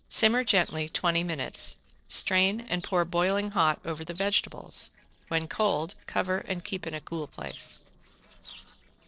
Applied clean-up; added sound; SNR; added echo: neural separator model SepFormer DNS4.